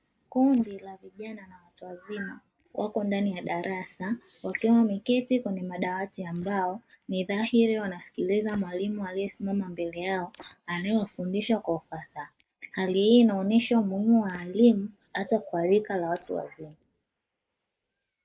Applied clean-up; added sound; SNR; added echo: neural mask model Resemble Enhance denoiser.